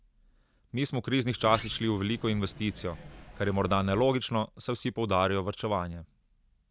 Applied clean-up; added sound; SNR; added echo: none; Sliding door; 16 dB; none.